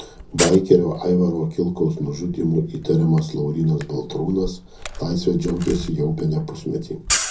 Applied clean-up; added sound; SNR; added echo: none; Camera; 10 dB; reverberation time 0.4 s.